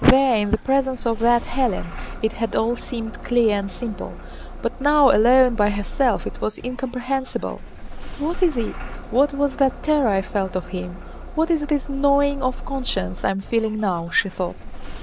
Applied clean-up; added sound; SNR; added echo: none; Engine starting / Bus; 10 dB; none.